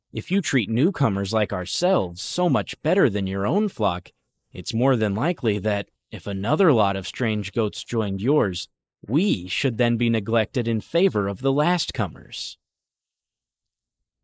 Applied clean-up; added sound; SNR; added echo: neural mask model Resemble Enhance denoiser.